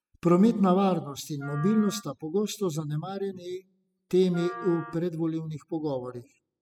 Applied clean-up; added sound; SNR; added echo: classical method spectral subtraction.